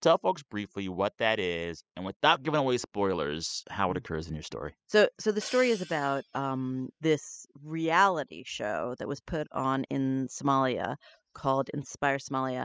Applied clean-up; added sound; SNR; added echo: classical method spectral subtraction.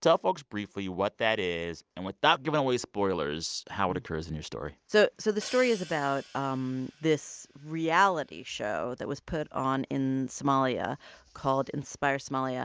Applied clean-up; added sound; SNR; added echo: none; Hi-hat; 20 dB; none.